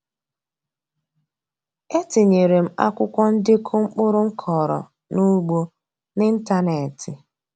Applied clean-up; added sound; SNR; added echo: none; none; none; none.